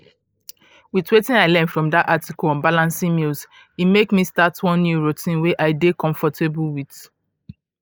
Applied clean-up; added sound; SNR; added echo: neural mask model Resemble Enhance denoiser.